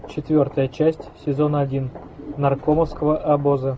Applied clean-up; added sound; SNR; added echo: none; none; none; none.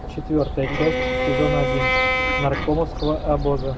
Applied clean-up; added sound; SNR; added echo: none; Fowl + Bowed string instrument; 0 dB; none.